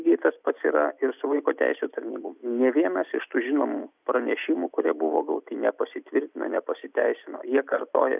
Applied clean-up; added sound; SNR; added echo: none; none; none; none.